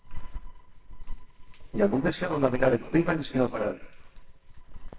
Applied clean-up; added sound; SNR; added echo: neural separator model SepFormer WHAMR!.